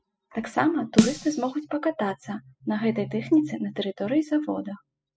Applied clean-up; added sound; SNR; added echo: classical method spectral subtraction.